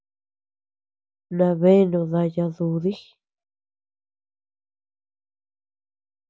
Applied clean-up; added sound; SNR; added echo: none; none; none; none.